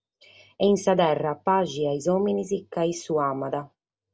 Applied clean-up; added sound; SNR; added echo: none; none; none; none.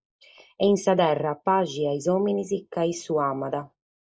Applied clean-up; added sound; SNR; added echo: neural mask model Resemble Enhance denoiser.